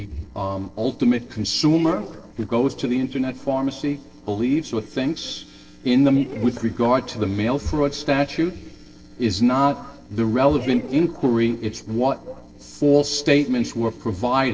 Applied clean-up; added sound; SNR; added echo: neural separator model SepFormer DNS4.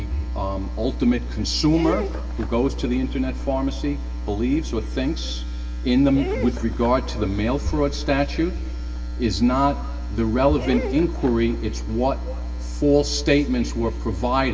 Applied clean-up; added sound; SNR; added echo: none; Dog; 17 dB; reverberation time 2.5 s.